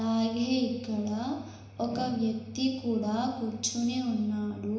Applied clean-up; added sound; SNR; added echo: none; none; none; reverberation time 1.0 s.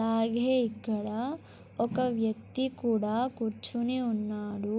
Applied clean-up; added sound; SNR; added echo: none; none; none; none.